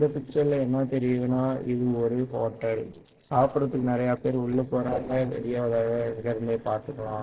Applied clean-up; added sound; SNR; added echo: neural separator model SepFormer DNS4.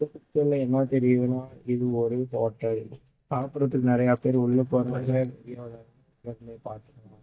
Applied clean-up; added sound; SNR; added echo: neural mask model DeepFilterNet 3.